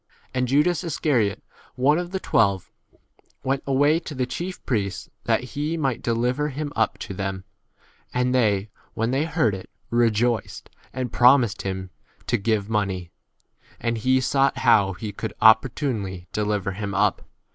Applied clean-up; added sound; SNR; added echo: none; none; none; none.